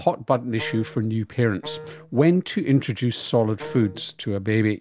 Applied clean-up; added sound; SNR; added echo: none; Wind instrument, woodwind instrument; 17 dB; none.